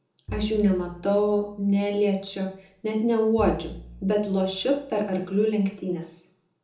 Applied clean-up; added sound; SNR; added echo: none; Bowed string instrument; 16 dB; reverberation time 0.6 s.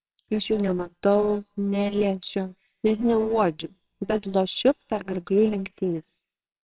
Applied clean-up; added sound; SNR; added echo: neural separator model SepFormer WHAMR!.